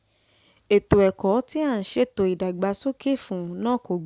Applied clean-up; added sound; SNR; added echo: none; none; none; none.